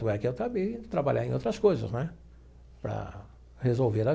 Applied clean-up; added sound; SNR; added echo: none; none; none; none.